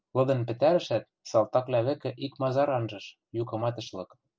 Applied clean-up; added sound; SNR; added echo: none; none; none; none.